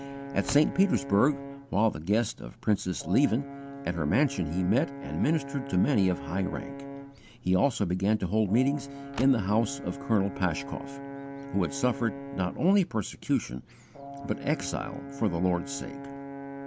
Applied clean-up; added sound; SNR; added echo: none; Brass instrument + Car; 12 dB; none.